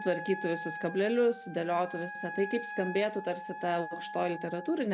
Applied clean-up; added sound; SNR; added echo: none; Wind instrument, woodwind instrument; 10 dB; none.